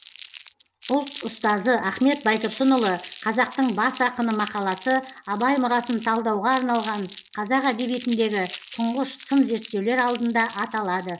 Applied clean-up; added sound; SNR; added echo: none; Crumpling, crinkling; 19 dB; none.